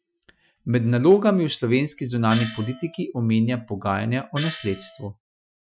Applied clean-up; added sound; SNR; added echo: classical method Wiener filter.